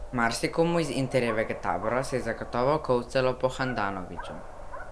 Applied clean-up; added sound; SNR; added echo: none; Dog; 10 dB; none.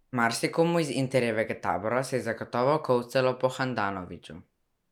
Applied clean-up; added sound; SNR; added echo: none; none; none; none.